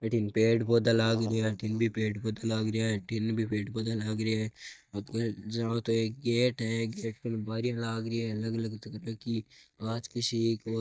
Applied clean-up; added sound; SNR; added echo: neural mask model DeepFilterNet 3.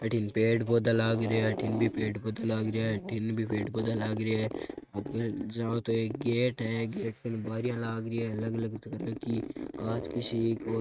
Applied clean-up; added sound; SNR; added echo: neural mask model RNNoise.